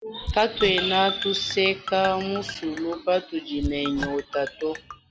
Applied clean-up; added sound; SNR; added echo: none; Hammer + Marimba, xylophone; 11 dB; none.